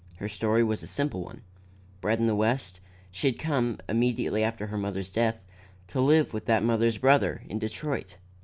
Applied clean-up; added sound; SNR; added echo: none; none; none; none.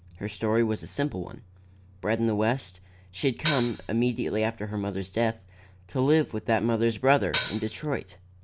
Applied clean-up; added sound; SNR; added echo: none; Hi-hat; 6 dB; none.